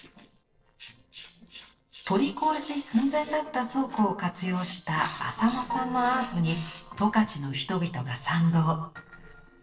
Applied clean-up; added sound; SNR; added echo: neural separator model SepFormer DNS4.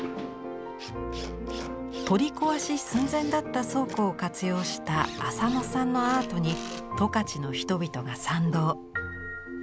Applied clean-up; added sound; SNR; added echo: none; none; none; none.